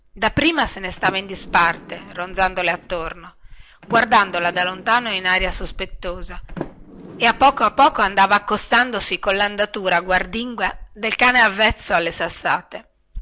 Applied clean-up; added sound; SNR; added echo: none; Sliding door + Insect; 16 dB; none.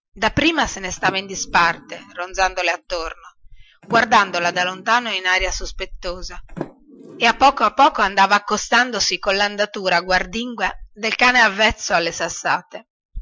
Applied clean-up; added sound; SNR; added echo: classical method Wiener filter.